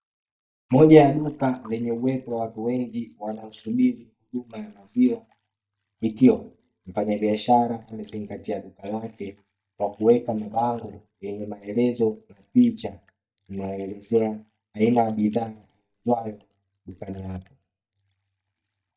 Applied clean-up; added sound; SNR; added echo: neural mask model DeepFilterNet 3.